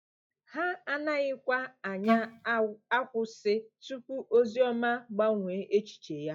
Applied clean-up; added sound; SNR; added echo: classical method log-MMSE.